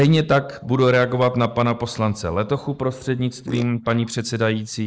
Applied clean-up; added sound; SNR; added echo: neural mask model Resemble Enhance denoiser.